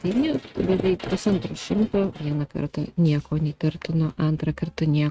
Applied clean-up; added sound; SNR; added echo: neural mask model RNNoise.